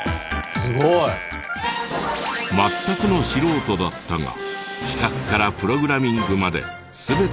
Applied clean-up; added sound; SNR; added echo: none; none; none; none.